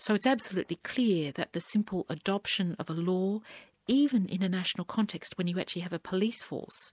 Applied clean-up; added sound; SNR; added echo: none; none; none; none.